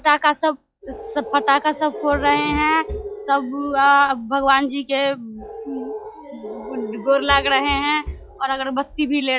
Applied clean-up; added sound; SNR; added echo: classical method log-MMSE.